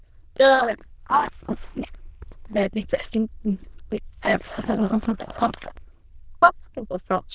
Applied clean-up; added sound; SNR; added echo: neural diffusion model UNIVERSE++.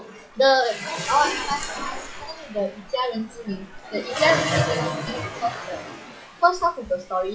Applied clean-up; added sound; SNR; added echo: classical method log-MMSE.